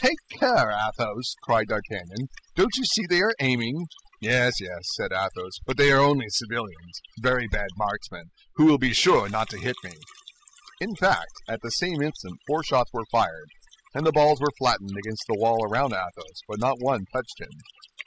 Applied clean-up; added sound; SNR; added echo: classical method spectral subtraction.